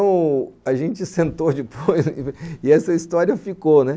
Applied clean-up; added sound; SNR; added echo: none; none; none; none.